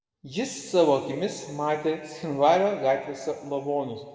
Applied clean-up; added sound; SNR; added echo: none; none; none; reverberation time 1.8 s.